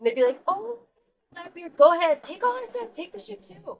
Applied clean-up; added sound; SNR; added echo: neural mask model DeepFilterNet 3.